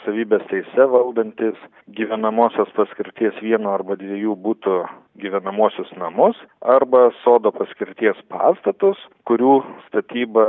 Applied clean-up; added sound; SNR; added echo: none; none; none; none.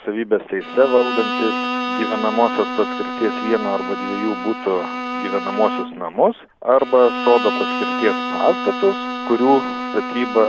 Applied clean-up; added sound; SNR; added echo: none; Bowed string instrument; 5 dB; none.